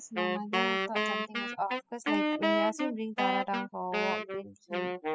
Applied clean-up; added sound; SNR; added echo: classical method spectral subtraction.